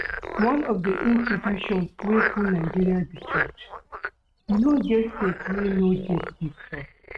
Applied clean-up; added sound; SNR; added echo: neural mask model RNNoise.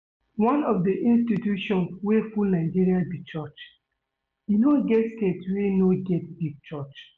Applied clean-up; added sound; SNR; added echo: none; none; none; none.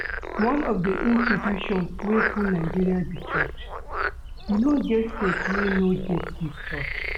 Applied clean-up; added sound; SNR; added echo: none; Frog; 4 dB; none.